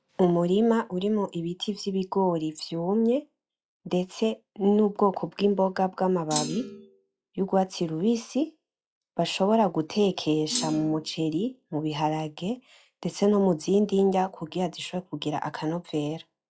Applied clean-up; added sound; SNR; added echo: classical method log-MMSE.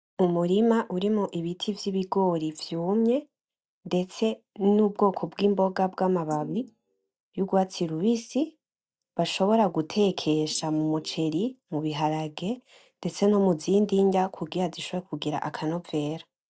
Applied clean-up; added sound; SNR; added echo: neural mask model DeepFilterNet 3.